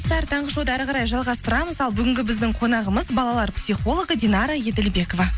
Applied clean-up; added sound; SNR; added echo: none; none; none; none.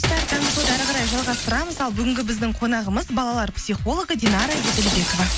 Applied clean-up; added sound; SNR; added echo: none; Shatter; 4 dB; none.